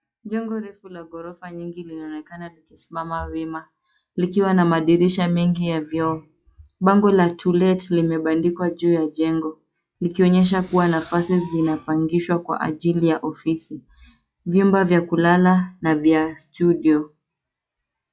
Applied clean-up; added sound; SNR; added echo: classical method log-MMSE.